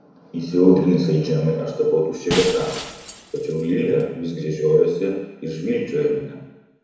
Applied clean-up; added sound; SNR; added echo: none; Shatter; 12 dB; reverberation time 1.0 s.